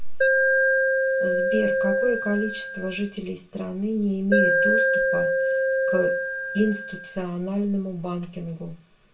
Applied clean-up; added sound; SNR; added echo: none; Alarm; -4 dB; reverberation time 0.2 s.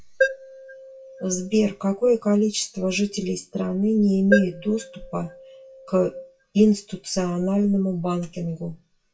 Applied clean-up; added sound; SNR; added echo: classical method WPE with log-MMSE.